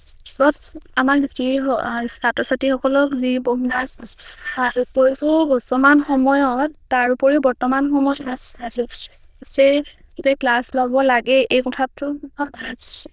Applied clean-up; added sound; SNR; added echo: neural diffusion model UNIVERSE++.